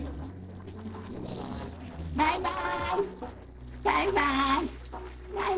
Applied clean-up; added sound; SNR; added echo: neural separator model SepFormer DNS4.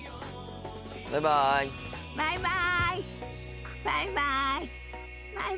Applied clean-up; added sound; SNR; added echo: none; none; none; none.